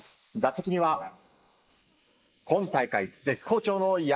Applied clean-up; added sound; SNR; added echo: neural mask model Resemble Enhance denoiser.